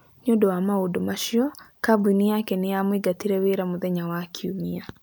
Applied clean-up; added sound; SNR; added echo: none; none; none; none.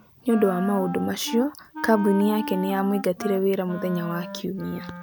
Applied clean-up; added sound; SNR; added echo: none; Wind instrument, woodwind instrument; 10 dB; none.